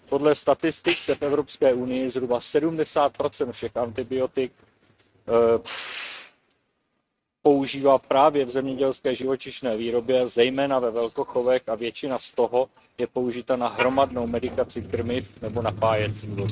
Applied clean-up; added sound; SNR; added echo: neural mask model RNNoise.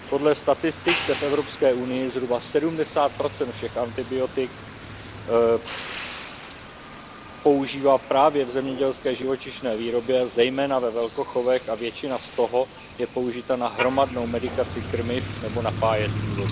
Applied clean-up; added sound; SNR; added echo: none; Motor vehicle (road); 10 dB; none.